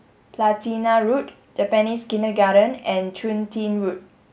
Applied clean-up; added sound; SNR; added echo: none; none; none; none.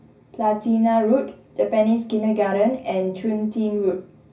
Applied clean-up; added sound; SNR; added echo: none; none; none; reverberation time 0.4 s.